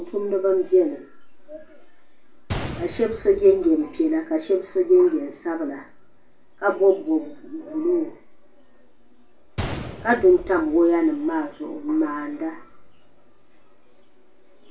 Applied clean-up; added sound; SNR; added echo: none; Gunshot, gunfire; 17 dB; reverberation time 0.3 s.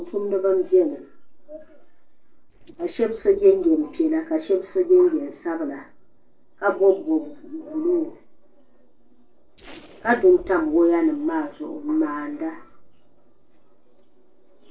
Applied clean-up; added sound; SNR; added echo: neural separator model SepFormer DNS4.